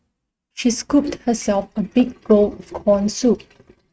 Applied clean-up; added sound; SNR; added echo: neural mask model RNNoise.